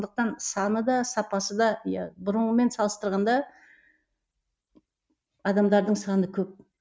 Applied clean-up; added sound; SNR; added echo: none; none; none; none.